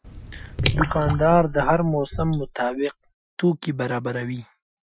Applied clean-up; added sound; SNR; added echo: classical method Wiener filter.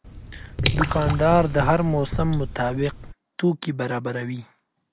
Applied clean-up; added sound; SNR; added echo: none; Drip / Water; 4 dB; none.